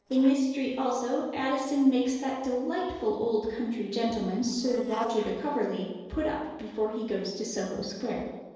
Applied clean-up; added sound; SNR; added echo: neural separator model SepFormer DNS4.